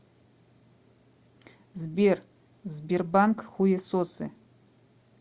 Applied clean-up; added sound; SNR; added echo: none; none; none; none.